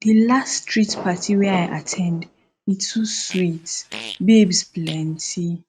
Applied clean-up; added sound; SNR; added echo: neural mask model RNNoise.